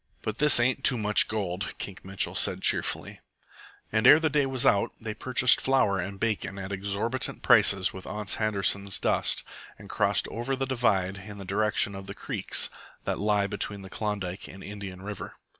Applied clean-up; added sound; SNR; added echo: none; none; none; none.